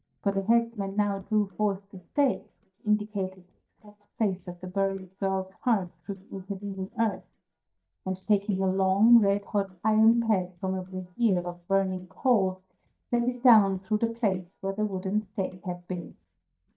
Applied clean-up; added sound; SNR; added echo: neural mask model DeepFilterNet 3.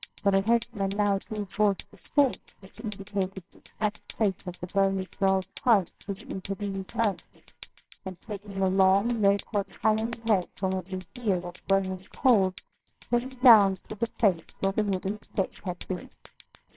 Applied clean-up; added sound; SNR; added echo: neural separator model SepFormer WHAMR!.